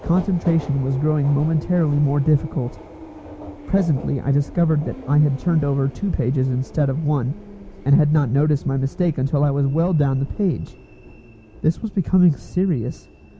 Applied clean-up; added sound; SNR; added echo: none; Subway, metro, underground; 18 dB; none.